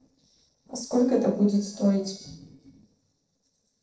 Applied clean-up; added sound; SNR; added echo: neural separator model SepFormer DNS4.